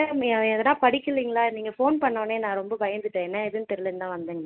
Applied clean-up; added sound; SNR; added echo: none; none; none; none.